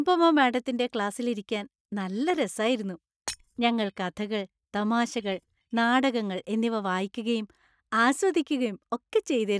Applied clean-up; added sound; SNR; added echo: neural mask model DeepFilterNet 3.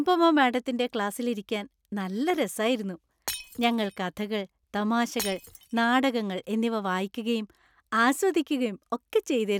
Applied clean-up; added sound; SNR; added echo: none; Shatter; 13 dB; none.